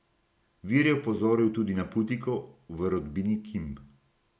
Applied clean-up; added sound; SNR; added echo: none; none; none; none.